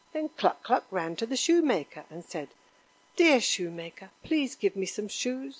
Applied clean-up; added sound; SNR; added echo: none; none; none; none.